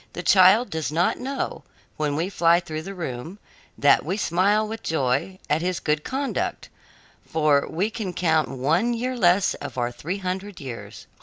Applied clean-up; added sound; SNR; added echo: none; none; none; none.